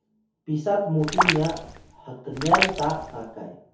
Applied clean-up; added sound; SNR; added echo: none; Raindrop; -1 dB; reverberation time 0.6 s.